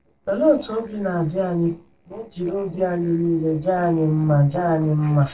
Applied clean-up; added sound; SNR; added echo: neural separator model SepFormer DNS4.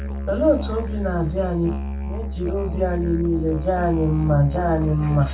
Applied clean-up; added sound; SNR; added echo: none; Musical instrument; 5 dB; reverberation time 0.2 s.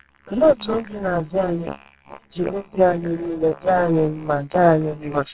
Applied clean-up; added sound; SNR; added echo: neural separator model SepFormer WHAMR!.